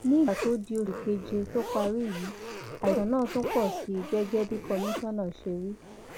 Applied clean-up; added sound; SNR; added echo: none; Zipper (clothing); 8 dB; none.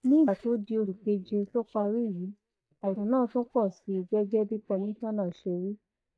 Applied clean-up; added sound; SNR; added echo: neural mask model DeepFilterNet 3.